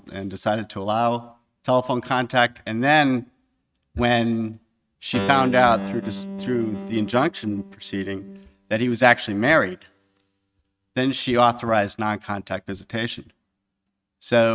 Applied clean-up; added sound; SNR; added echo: neural mask model RNNoise.